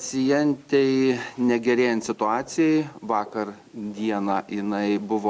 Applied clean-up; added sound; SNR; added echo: none; none; none; none.